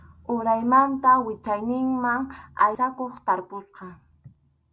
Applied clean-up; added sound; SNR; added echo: none; none; none; none.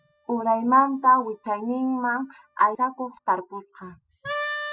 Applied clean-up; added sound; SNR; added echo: classical method spectral subtraction.